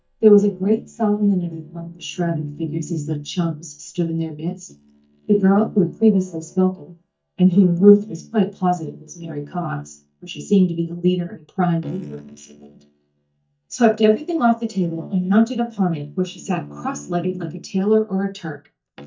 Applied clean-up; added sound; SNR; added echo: neural mask model DeepFilterNet 3.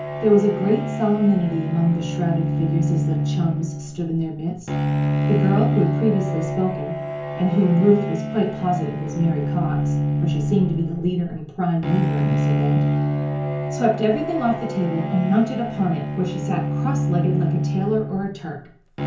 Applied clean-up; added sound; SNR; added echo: none; Bowed string instrument; 1 dB; reverberation time 0.6 s.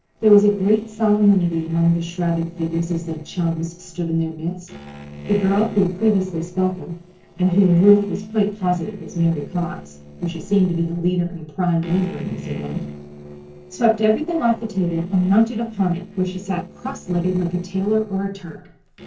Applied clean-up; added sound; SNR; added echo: neural separator model SepFormer DNS4.